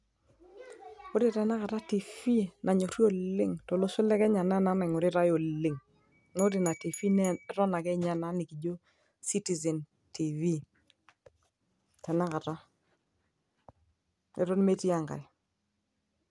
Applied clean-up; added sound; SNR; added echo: none; Glass / Bell; 13 dB; none.